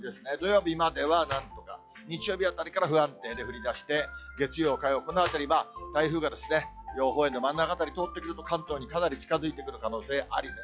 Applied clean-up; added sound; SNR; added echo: classical method log-MMSE.